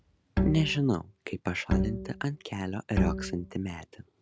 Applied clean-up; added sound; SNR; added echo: none; Bowed string instrument; 0 dB; none.